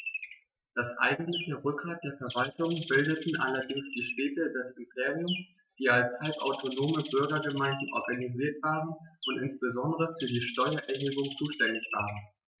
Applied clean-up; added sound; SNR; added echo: neural mask model RNNoise.